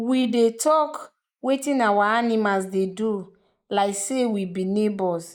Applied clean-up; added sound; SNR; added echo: neural mask model Resemble Enhance denoiser.